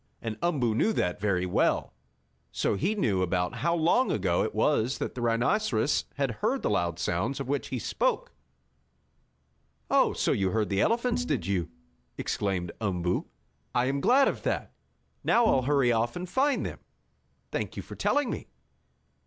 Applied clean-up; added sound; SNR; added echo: none; Bowed string instrument; 10 dB; none.